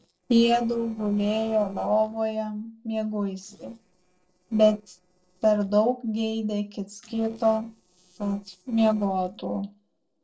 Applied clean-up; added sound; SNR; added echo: neural separator model SepFormer DNS4.